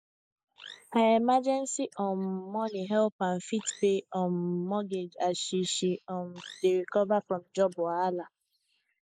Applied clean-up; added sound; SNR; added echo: neural mask model Resemble Enhance denoiser.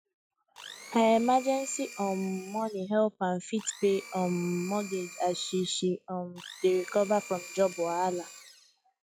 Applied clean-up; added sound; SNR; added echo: classical method log-MMSE.